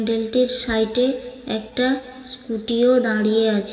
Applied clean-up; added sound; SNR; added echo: none; none; none; reverberation time 2.2 s.